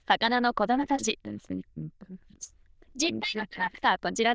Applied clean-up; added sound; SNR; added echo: neural diffusion model UNIVERSE++.